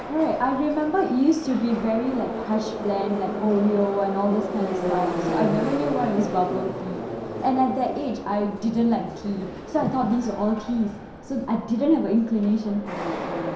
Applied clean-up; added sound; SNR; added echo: none; Subway, metro, underground; 6 dB; reverberation time 0.7 s.